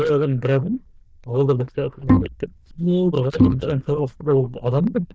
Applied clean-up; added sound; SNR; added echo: neural diffusion model UNIVERSE++.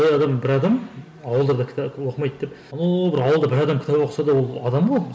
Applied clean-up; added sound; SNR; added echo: none; none; none; none.